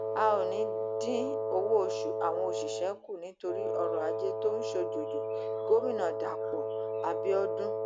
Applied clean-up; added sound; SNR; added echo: none; Wind instrument, woodwind instrument; 0 dB; none.